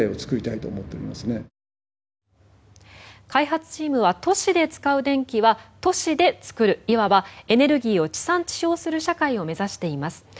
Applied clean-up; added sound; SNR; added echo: none; none; none; none.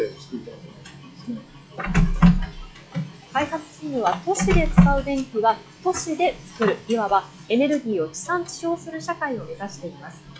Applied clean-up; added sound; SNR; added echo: classical method log-MMSE.